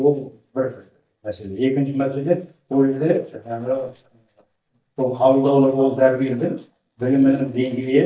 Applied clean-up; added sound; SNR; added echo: neural mask model DeepFilterNet 3.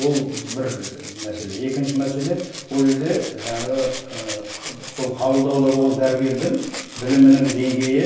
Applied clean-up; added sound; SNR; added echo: none; Rattle (instrument); 15 dB; reverberation time 0.9 s.